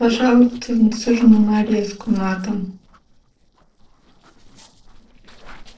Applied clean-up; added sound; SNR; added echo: neural separator model SepFormer DNS4.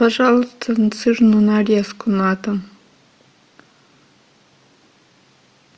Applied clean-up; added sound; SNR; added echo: none; none; none; none.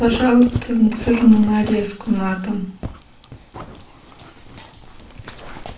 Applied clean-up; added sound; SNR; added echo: none; Dog; 13 dB; reverberation time 0.3 s.